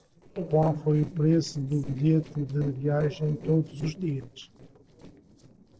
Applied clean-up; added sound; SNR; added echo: neural separator model SepFormer DNS4.